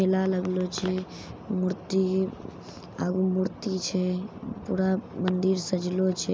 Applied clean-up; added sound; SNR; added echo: none; none; none; none.